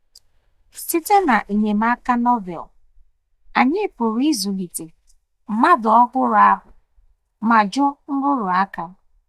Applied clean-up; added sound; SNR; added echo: neural mask model DeepFilterNet 3.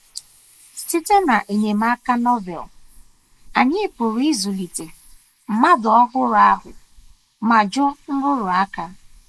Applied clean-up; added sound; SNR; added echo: neural mask model Resemble Enhance denoiser.